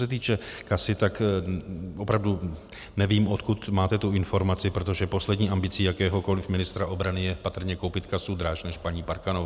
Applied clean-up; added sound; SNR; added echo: none; none; none; none.